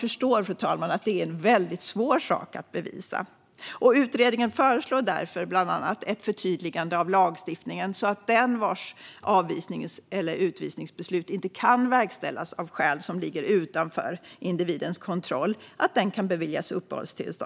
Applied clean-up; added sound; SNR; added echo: none; none; none; none.